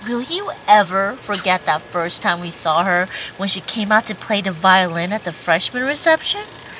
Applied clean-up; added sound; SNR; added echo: none; Stream; 18 dB; none.